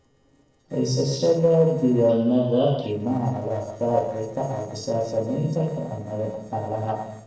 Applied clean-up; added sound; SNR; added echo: neural separator model SepFormer DNS4.